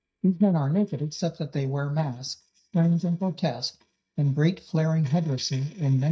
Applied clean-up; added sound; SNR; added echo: neural mask model DeepFilterNet 3.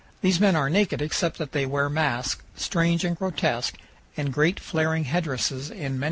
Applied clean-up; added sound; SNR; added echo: none; none; none; none.